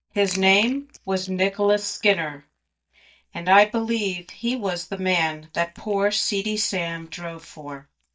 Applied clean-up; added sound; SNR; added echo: neural mask model DeepFilterNet 3.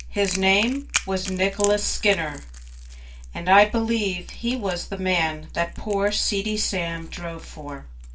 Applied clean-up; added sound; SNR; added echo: none; Crackle; 14 dB; reverberation time 0.2 s.